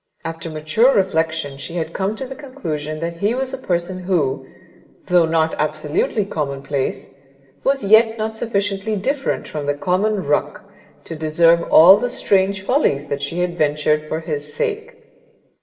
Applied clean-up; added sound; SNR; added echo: none; none; none; reverberation time 2.5 s.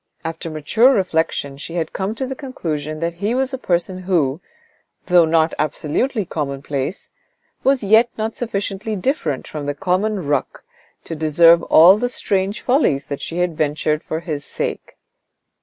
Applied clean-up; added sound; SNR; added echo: none; none; none; none.